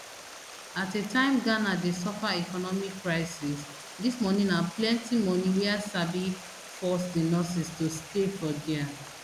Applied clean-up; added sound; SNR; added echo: none; Stream; 15 dB; none.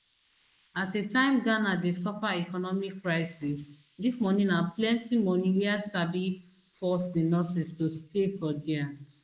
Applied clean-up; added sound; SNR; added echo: neural mask model Resemble Enhance denoiser.